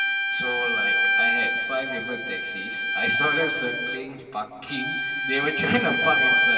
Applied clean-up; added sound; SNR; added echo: none; Bowed string instrument; -5 dB; reverberation time 2.4 s.